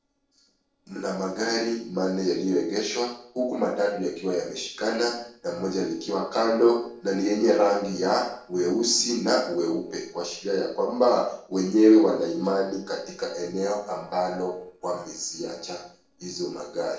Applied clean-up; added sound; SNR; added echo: neural separator model SepFormer DNS4.